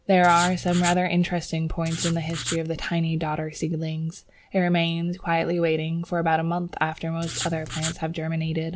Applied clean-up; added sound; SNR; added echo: none; Writing; 9 dB; none.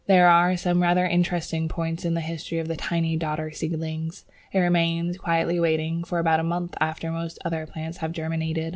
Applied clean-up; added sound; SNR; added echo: none; none; none; none.